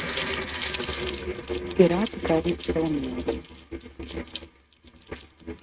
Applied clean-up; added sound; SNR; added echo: neural mask model RNNoise.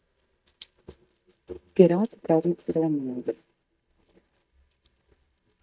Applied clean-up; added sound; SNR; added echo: neural mask model DeepFilterNet 3.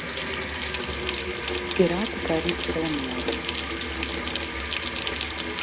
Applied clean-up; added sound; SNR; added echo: none; Sink (filling or washing) / Water tap, faucet; -2 dB; none.